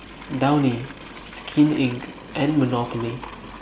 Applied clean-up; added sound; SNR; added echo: none; Livestock, farm animals, working animals; 17 dB; none.